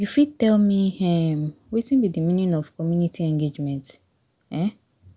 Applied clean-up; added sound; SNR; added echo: none; none; none; none.